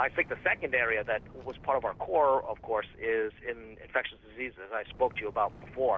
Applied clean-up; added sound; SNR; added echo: none; Fire; 20 dB; none.